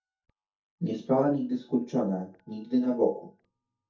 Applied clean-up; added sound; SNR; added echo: neural mask model DeepFilterNet 3.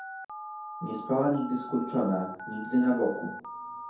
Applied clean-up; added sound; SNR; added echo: none; Telephone; 10 dB; reverberation time 0.6 s.